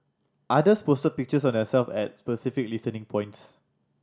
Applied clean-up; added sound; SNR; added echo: none; none; none; none.